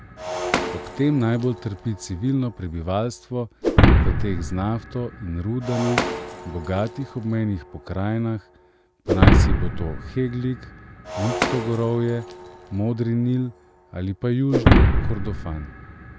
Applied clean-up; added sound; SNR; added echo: none; Shatter; -2 dB; none.